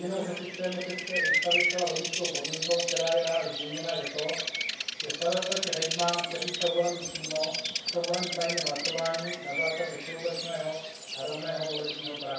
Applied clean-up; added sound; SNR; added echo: none; Bird vocalization, bird call, bird song; 1 dB; reverberation time 0.7 s.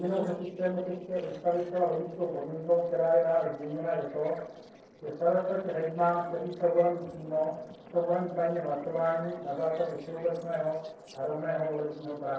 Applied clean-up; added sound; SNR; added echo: neural separator model SepFormer DNS4.